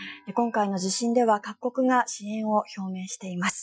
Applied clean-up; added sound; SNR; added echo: classical method Wiener filter.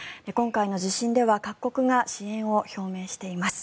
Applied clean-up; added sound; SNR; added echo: none; none; none; none.